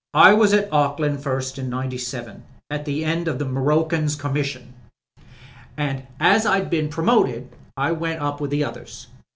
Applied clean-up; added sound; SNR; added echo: none; none; none; none.